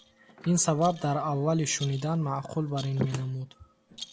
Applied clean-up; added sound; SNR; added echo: none; Rattle + Slam; 14 dB; none.